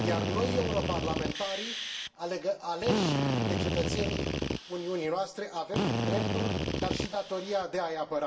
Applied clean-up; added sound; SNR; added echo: none; Drill; -2 dB; reverberation time 0.7 s.